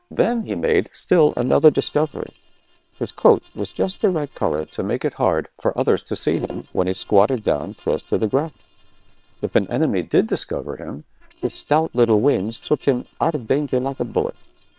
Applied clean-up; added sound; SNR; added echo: neural separator model SepFormer WHAM!.